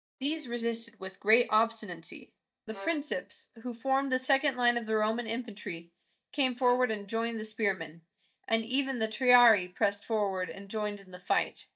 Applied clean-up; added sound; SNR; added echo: neural mask model DeepFilterNet 3.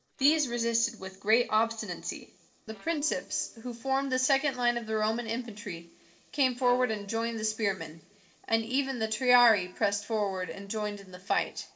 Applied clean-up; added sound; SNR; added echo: neural separator model SepFormer DNS4.